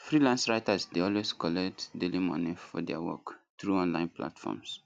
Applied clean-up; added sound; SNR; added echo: none; none; none; none.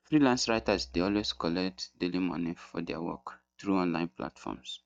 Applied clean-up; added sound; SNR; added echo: neural mask model DeepFilterNet 3.